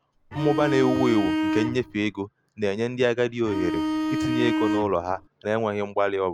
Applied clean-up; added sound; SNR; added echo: none; Bowed string instrument; 1 dB; none.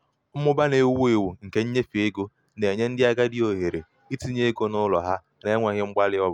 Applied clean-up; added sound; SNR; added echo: none; none; none; none.